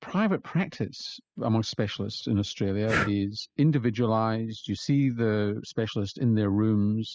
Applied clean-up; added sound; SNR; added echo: classical method spectral subtraction.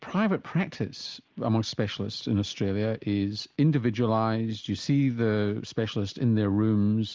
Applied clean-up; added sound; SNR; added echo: none; none; none; none.